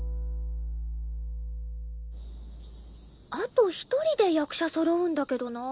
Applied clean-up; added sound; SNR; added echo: none; none; none; none.